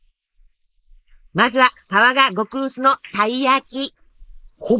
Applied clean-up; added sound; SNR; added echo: neural mask model Resemble Enhance denoiser.